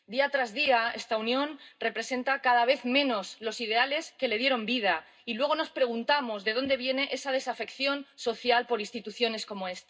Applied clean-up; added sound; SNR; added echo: none; none; none; reverberation time 0.2 s.